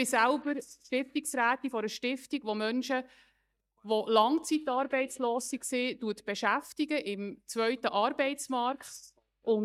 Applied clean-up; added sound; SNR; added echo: neural mask model DeepFilterNet 3.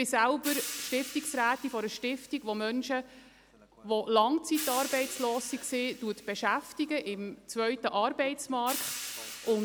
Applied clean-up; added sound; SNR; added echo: none; Hi-hat; 12 dB; none.